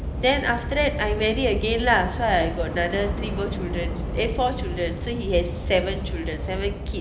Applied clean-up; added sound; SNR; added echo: none; Subway, metro, underground / Train; 4 dB; reverberation time 0.8 s.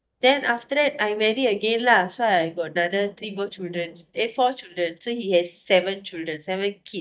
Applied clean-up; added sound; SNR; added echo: neural mask model DeepFilterNet 3.